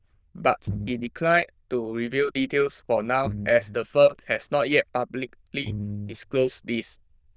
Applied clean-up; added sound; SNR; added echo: neural diffusion model UNIVERSE++.